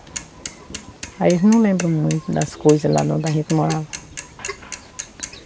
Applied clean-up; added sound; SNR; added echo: none; Mechanisms / Bicycle; 15 dB; none.